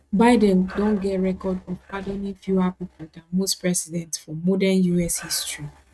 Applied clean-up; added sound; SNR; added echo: neural mask model RNNoise.